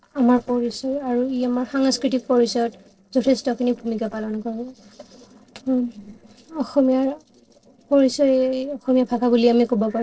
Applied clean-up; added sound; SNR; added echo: neural separator model SepFormer DNS4.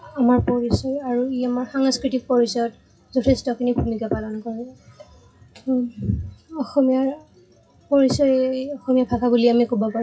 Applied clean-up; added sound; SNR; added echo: classical method WPE with log-MMSE.